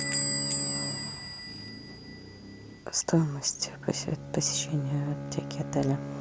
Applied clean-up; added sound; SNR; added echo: none; Squeak / Bell + Bowed string instrument; 3 dB; none.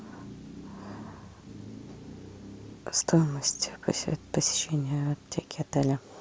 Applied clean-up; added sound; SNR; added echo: none; none; none; none.